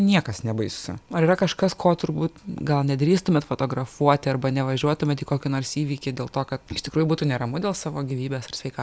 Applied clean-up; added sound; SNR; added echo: none; none; none; none.